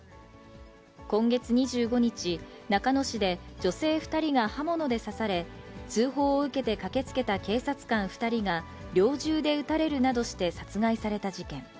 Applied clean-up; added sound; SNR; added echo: none; none; none; none.